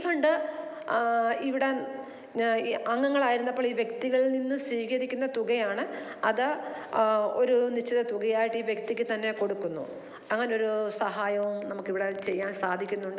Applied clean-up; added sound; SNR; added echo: none; none; none; none.